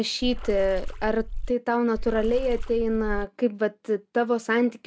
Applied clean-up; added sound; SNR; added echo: none; Water / Splash, splatter; 5 dB; none.